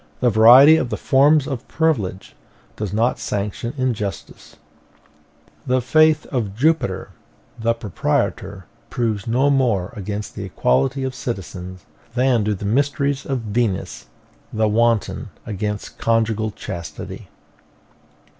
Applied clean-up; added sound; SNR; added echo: none; none; none; none.